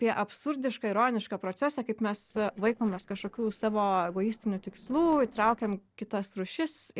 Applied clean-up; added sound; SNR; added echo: neural separator model SepFormer DNS4.